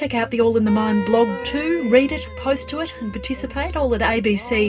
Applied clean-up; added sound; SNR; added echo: none; Wind instrument, woodwind instrument; 13 dB; reverberation time 0.2 s.